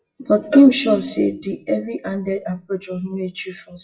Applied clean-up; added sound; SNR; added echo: classical method WPE with log-MMSE.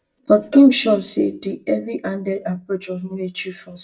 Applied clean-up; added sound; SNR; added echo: neural mask model DeepFilterNet 3.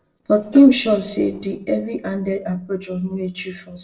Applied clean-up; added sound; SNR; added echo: neural separator model SepFormer DNS4.